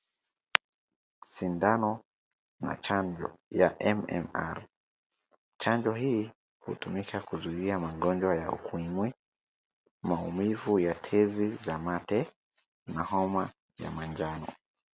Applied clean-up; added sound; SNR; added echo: none; none; none; none.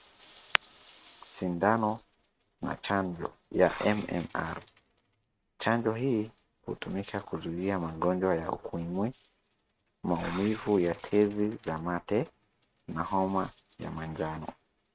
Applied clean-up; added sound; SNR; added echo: neural mask model RNNoise.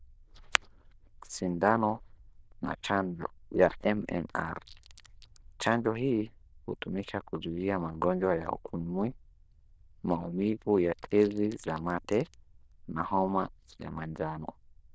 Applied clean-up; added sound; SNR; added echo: neural diffusion model UNIVERSE++.